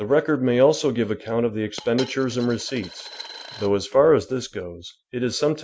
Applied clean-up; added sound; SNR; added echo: none; Coin (dropping); 16 dB; none.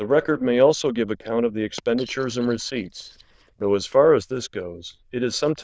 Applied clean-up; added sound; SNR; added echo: neural diffusion model UNIVERSE++.